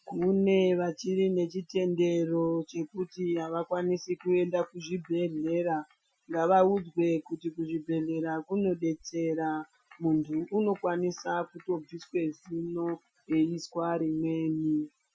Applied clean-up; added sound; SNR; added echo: classical method Wiener filter.